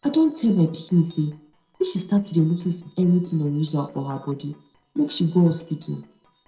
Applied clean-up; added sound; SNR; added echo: neural separator model SepFormer DNS4.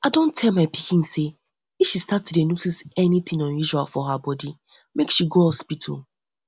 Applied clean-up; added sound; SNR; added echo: none; none; none; none.